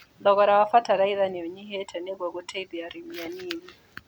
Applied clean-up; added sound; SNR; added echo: none; none; none; none.